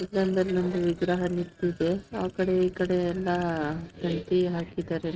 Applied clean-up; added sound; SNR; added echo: neural mask model RNNoise.